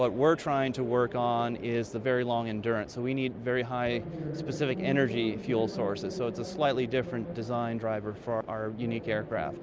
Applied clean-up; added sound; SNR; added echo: none; none; none; none.